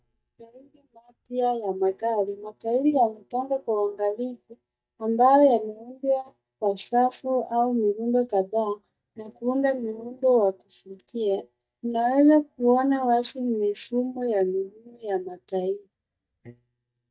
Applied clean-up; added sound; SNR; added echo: neural mask model DeepFilterNet 3.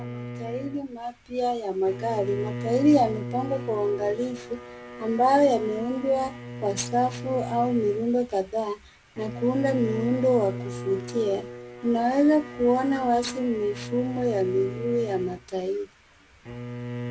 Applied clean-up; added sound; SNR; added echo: none; Bowed string instrument; 10 dB; none.